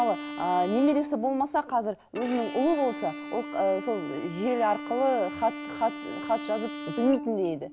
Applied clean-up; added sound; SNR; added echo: none; Bowed string instrument; 10 dB; none.